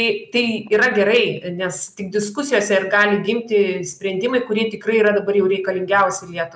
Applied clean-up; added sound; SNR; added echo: none; none; none; none.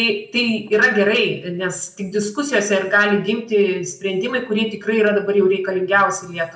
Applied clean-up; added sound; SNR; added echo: none; none; none; reverberation time 0.4 s.